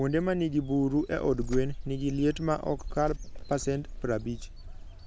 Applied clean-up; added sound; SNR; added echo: none; Purr; 8 dB; none.